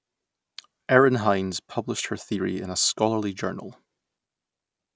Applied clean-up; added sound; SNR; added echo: none; none; none; none.